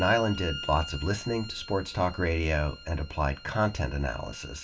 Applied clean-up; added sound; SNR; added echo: none; Bowed string instrument; 14 dB; reverberation time 0.2 s.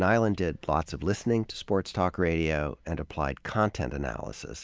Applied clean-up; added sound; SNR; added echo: none; none; none; none.